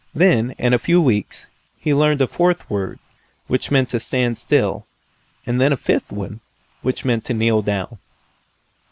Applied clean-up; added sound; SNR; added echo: neural mask model Resemble Enhance denoiser.